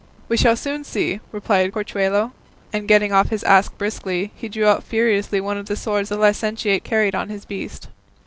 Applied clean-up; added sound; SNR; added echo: none; none; none; none.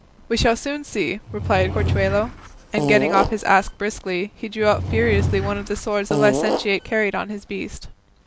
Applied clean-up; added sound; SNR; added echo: none; Fart / Drawer open or close; 3 dB; none.